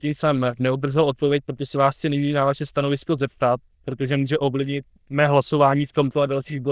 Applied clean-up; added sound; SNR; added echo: neural diffusion model UNIVERSE++.